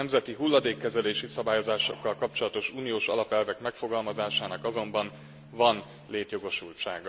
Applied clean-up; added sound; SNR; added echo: none; Electric guitar / Strum; 18 dB; none.